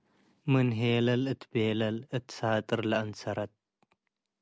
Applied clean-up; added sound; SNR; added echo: none; none; none; none.